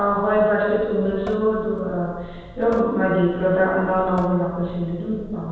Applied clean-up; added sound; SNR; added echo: none; Drip / Sink (filling or washing) / Water tap, faucet; 18 dB; reverberation time 1.2 s.